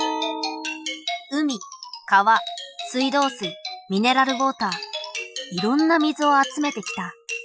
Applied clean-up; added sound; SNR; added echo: classical method Wiener filter.